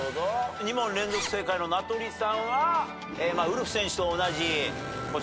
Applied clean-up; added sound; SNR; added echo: none; Zipper (clothing); 12 dB; none.